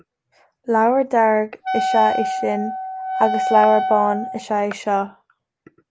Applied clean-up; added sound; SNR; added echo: none; Wind instrument, woodwind instrument; 3 dB; none.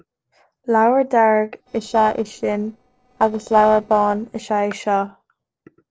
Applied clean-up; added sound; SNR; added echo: neural separator model SepFormer DNS4.